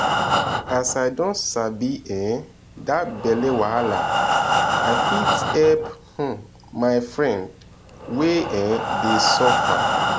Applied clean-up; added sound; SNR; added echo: none; Breathing; 1 dB; none.